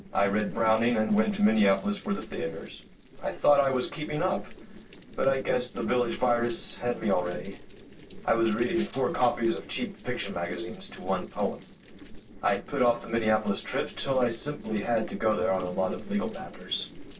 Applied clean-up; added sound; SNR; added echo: neural separator model SepFormer DNS4.